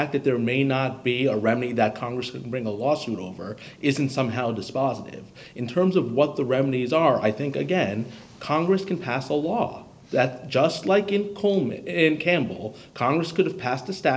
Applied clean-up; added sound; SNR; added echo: none; none; none; none.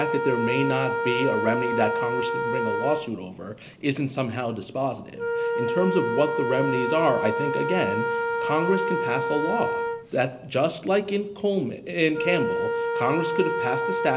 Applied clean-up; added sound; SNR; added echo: none; Wind instrument, woodwind instrument; 1 dB; none.